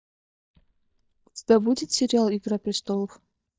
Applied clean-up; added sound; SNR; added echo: neural mask model DeepFilterNet 3.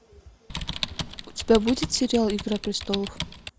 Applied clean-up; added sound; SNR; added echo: none; Typing; 8 dB; none.